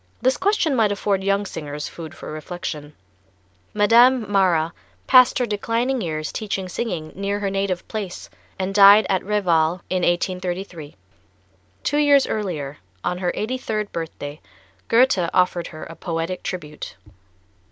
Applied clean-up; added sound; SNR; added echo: none; none; none; none.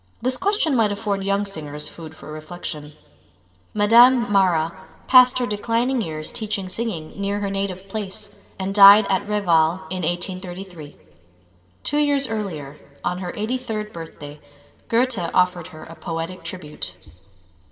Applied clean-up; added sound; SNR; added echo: none; none; none; reverberation time 1.9 s.